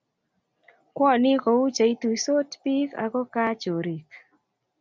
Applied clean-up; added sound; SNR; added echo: none; none; none; none.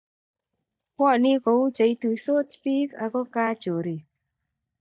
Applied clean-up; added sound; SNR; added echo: neural mask model DeepFilterNet 3.